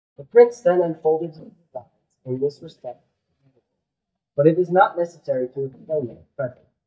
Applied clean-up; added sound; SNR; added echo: neural mask model DeepFilterNet 3.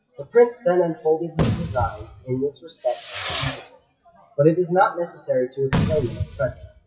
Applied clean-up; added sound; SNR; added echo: classical method WPE with log-MMSE.